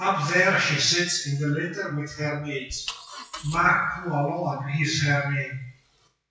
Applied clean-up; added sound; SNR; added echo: classical method WPE with log-MMSE.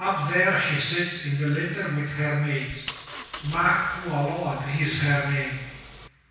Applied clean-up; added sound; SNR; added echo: none; Engine; 15 dB; reverberation time 1.1 s.